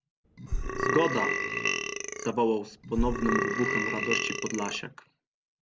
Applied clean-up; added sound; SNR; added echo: none; Burping, eructation; -1 dB; none.